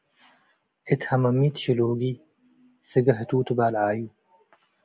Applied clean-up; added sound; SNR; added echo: none; none; none; none.